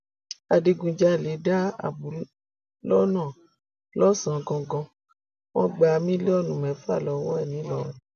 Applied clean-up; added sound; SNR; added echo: none; none; none; none.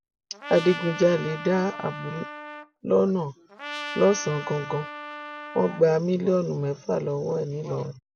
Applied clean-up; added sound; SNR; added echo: none; Trumpet; 12 dB; none.